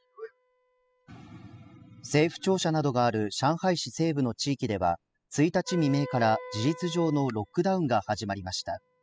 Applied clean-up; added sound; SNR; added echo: classical method spectral subtraction.